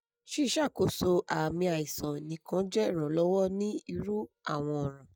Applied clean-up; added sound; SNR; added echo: neural mask model DeepFilterNet 3.